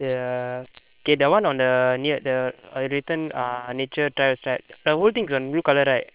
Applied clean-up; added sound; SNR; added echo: neural separator model SepFormer WHAM!.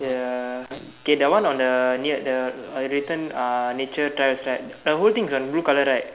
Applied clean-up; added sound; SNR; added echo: none; none; none; none.